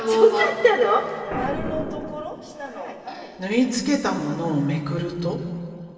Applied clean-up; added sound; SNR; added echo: none; Boom; 14 dB; reverberation time 2.6 s.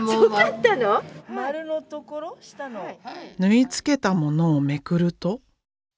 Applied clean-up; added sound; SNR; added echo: none; none; none; none.